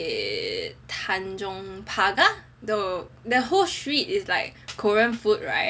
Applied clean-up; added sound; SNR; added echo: none; none; none; none.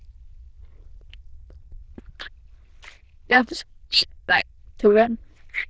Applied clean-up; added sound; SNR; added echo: neural diffusion model UNIVERSE++.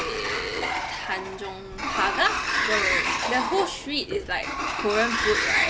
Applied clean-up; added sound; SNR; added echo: none; Sliding door; -1 dB; none.